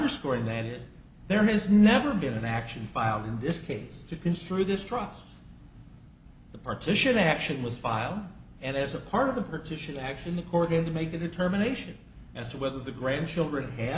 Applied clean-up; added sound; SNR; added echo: none; none; none; none.